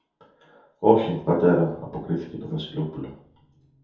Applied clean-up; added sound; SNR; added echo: none; none; none; reverberation time 0.6 s.